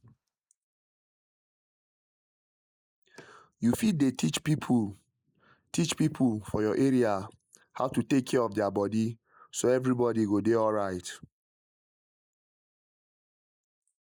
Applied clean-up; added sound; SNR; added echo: neural mask model Resemble Enhance denoiser.